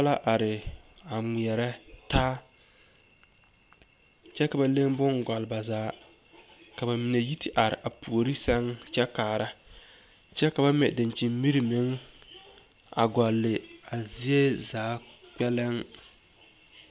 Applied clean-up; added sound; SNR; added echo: none; none; none; none.